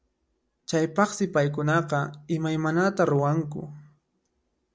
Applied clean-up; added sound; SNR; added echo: none; none; none; none.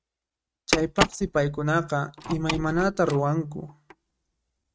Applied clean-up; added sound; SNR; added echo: neural mask model RNNoise.